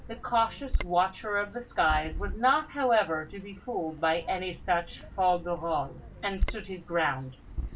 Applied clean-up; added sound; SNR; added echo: none; Bird vocalization, bird call, bird song; 7 dB; reverberation time 0.2 s.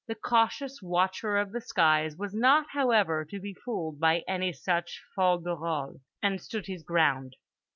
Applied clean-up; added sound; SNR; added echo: none; none; none; none.